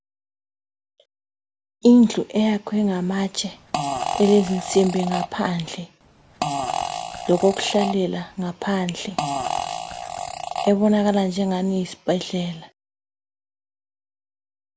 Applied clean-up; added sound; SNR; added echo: none; Fart; 6 dB; none.